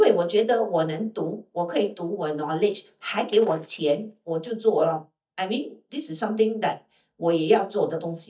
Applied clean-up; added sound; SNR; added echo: neural mask model DeepFilterNet 3.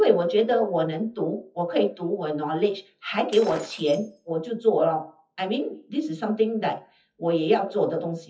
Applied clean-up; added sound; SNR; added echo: classical method WPE with log-MMSE.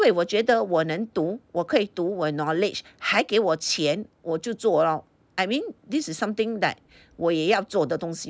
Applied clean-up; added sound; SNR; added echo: none; none; none; none.